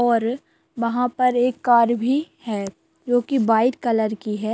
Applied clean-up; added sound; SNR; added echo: none; none; none; none.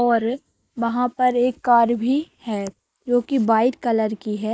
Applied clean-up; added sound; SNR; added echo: neural mask model Resemble Enhance denoiser.